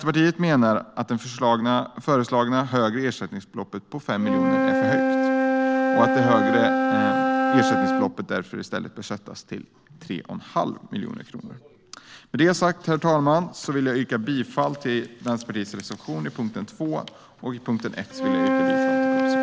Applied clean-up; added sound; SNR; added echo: none; Wind instrument, woodwind instrument; 1 dB; none.